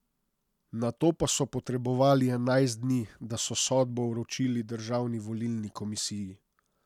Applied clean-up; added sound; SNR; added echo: none; none; none; none.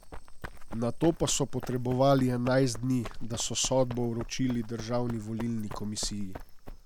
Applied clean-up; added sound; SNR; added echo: none; Run; 9 dB; none.